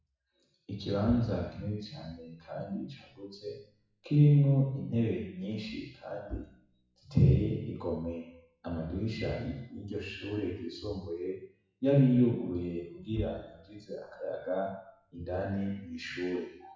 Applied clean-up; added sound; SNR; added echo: classical method WPE with log-MMSE.